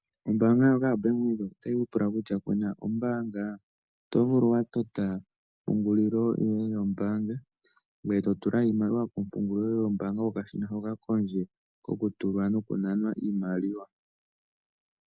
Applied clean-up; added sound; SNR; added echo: none; none; none; none.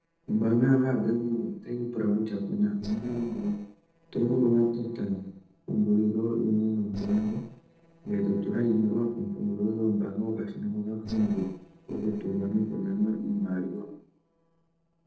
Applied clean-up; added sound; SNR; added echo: neural separator model SepFormer DNS4.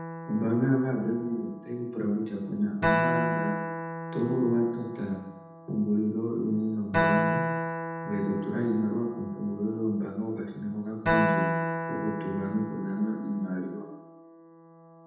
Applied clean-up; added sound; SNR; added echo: none; Acoustic guitar; 2 dB; reverberation time 0.8 s.